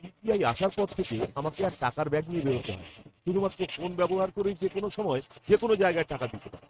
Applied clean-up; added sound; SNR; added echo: neural mask model RNNoise.